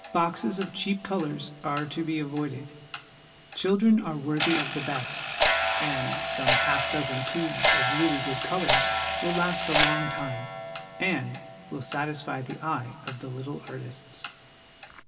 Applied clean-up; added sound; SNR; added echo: none; Clock; 0 dB; reverberation time 1.9 s.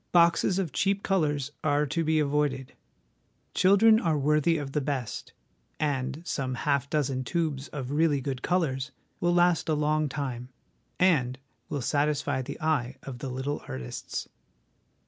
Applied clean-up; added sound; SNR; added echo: none; none; none; none.